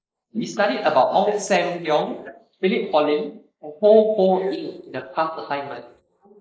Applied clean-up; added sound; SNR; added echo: neural mask model Resemble Enhance denoiser.